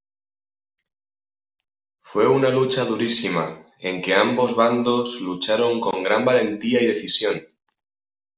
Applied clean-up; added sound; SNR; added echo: none; none; none; none.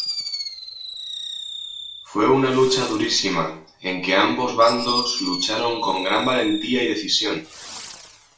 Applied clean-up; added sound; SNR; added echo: none; Fireworks; 10 dB; reverberation time 0.2 s.